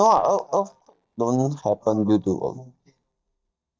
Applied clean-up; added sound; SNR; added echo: neural mask model DeepFilterNet 3.